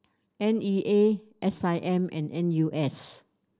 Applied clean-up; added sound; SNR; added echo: none; none; none; none.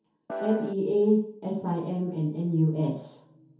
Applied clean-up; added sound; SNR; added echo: none; Piano; 7 dB; reverberation time 0.6 s.